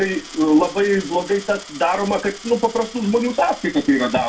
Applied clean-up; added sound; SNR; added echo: none; Coin (dropping); 18 dB; reverberation time 0.2 s.